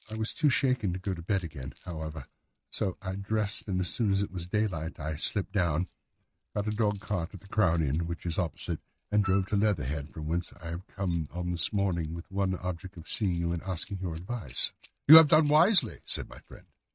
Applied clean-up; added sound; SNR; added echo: neural mask model RNNoise.